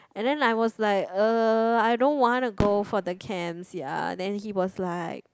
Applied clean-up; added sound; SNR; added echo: none; Fireworks; 13 dB; none.